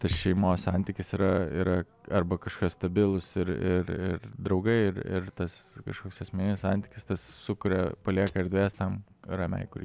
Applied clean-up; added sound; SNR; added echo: none; Shatter; 20 dB; none.